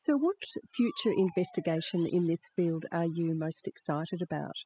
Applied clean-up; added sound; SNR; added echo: classical method spectral subtraction.